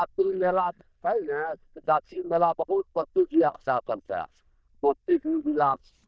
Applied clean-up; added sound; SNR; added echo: neural diffusion model UNIVERSE++.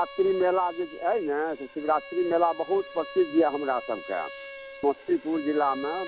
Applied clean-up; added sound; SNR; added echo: none; Bowed string instrument; 15 dB; none.